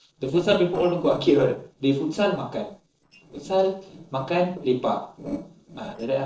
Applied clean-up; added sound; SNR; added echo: neural separator model SepFormer DNS4.